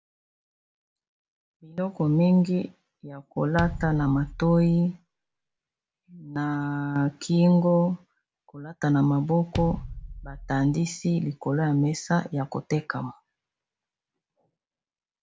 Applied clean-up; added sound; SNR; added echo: none; Bass drum; 11 dB; none.